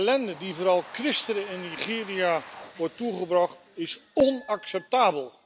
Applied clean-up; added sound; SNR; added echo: none; Domestic sounds, home sounds + Wind instrument, woodwind instrument; 19 dB; none.